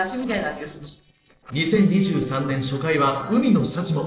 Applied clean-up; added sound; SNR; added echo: neural separator model SepFormer DNS4.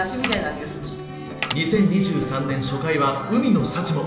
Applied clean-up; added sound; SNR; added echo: none; Mechanisms; 5 dB; reverberation time 0.9 s.